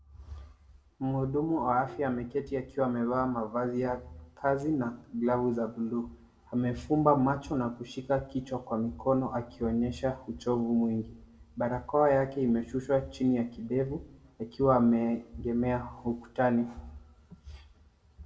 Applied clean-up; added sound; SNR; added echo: none; none; none; reverberation time 0.4 s.